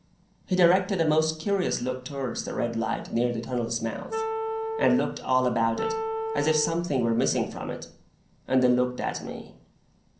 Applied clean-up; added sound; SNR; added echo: none; Wind instrument, woodwind instrument; 5 dB; reverberation time 0.6 s.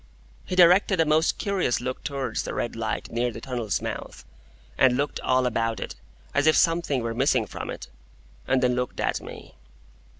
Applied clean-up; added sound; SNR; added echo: none; none; none; none.